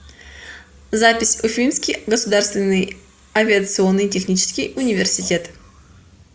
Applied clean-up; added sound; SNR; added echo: none; none; none; none.